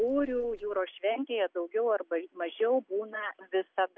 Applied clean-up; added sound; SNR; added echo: none; none; none; none.